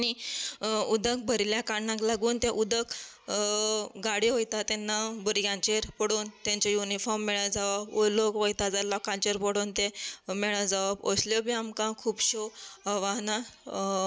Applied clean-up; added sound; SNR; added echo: none; none; none; none.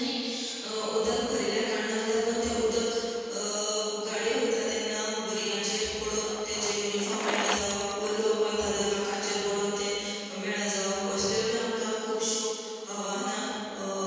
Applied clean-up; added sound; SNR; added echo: none; Bicycle; 14 dB; reverberation time 2.1 s.